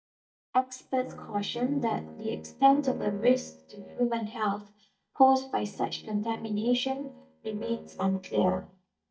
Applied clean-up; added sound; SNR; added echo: neural mask model DeepFilterNet 3.